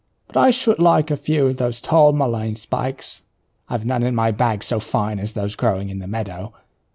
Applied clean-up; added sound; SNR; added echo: none; none; none; none.